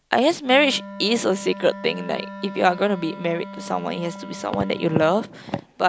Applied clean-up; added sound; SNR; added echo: none; Wind instrument, woodwind instrument; 15 dB; none.